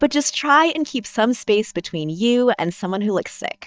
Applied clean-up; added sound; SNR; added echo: neural mask model DeepFilterNet 3.